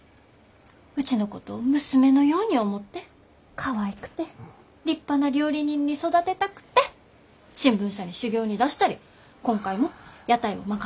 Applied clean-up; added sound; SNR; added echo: none; none; none; none.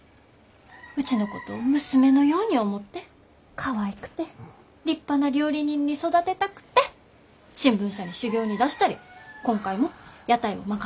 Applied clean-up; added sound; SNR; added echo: none; Chicken, rooster; 20 dB; none.